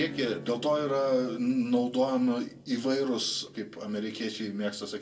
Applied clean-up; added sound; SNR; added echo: none; Acoustic guitar / Strum; 19 dB; reverberation time 0.2 s.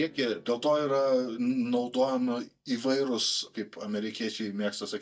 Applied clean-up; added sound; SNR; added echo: neural mask model DeepFilterNet 3.